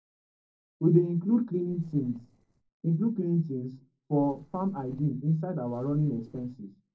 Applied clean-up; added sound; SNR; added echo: neural separator model SepFormer DNS4.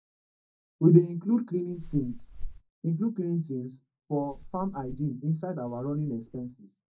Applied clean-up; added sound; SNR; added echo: neural mask model DeepFilterNet 3.